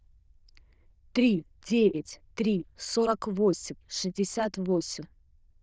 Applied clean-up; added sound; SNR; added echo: neural diffusion model UNIVERSE++.